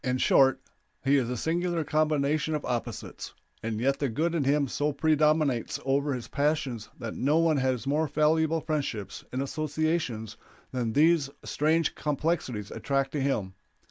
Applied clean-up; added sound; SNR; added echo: none; none; none; none.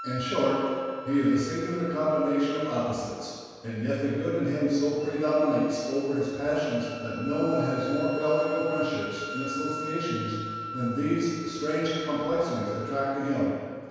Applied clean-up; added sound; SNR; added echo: none; Wind instrument, woodwind instrument; 13 dB; reverberation time 1.9 s.